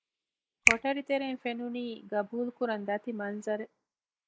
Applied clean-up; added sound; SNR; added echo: neural mask model Resemble Enhance denoiser.